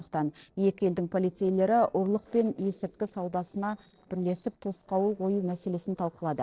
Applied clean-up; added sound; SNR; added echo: neural separator model SepFormer DNS4.